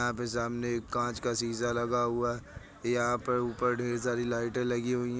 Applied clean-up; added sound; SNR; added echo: none; none; none; none.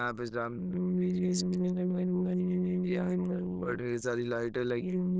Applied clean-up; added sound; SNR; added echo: neural diffusion model UNIVERSE++.